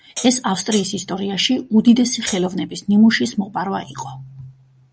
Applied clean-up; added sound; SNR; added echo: none; Hi-hat; 12 dB; none.